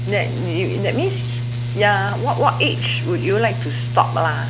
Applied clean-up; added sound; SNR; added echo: none; Mechanical fan; 2 dB; none.